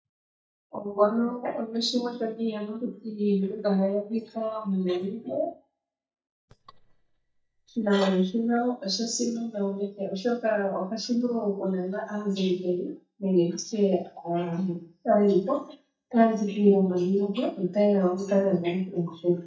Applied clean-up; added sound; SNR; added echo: neural mask model DeepFilterNet 3.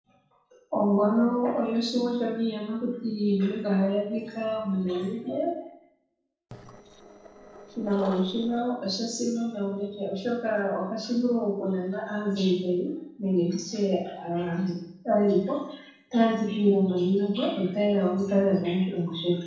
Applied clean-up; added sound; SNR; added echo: neural separator model SepFormer DNS4.